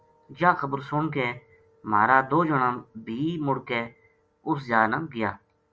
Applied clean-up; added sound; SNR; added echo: none; none; none; none.